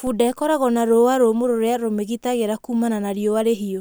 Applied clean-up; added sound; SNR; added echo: none; none; none; none.